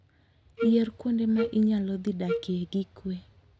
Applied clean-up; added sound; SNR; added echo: none; Wind instrument, woodwind instrument; 6 dB; none.